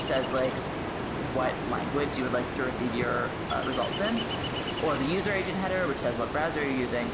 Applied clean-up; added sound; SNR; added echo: none; Ocean; 2 dB; none.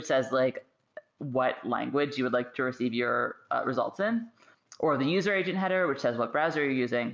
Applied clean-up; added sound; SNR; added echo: none; none; none; none.